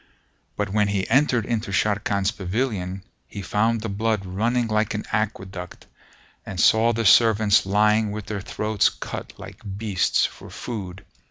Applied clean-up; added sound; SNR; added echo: none; none; none; none.